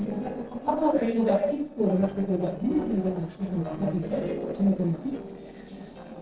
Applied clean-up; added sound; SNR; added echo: neural separator model SepFormer DNS4.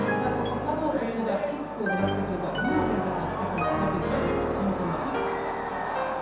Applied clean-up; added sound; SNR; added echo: none; Piano; 1 dB; reverberation time 0.7 s.